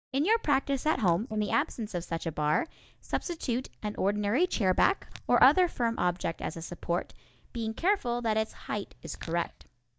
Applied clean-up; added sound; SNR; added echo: neural mask model DeepFilterNet 3.